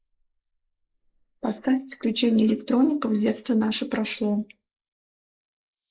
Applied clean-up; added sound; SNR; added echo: neural mask model Resemble Enhance denoiser.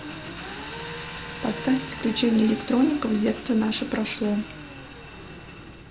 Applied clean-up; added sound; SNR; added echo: none; Engine; 11 dB; none.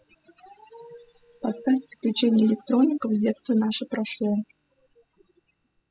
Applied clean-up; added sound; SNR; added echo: classical method spectral subtraction.